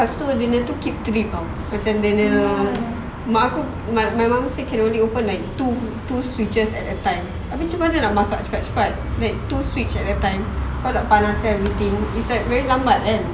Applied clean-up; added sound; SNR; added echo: none; none; none; none.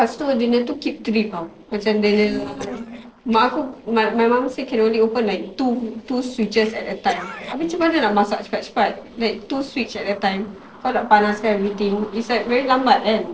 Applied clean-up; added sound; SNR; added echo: neural separator model SepFormer DNS4.